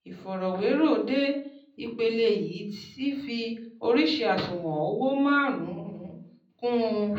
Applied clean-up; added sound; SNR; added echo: none; none; none; reverberation time 0.6 s.